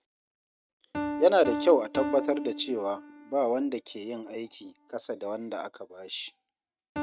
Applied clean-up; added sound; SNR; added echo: neural mask model RNNoise.